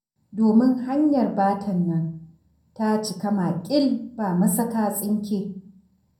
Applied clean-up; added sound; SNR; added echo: none; none; none; reverberation time 0.5 s.